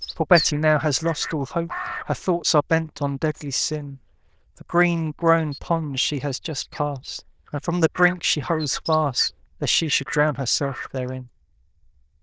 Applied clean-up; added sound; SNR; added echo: neural diffusion model UNIVERSE++.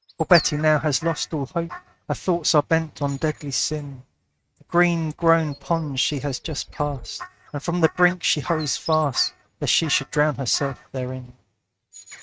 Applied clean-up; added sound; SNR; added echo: neural mask model RNNoise.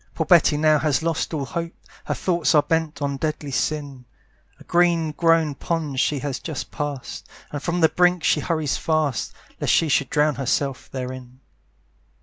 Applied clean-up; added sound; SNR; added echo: none; none; none; none.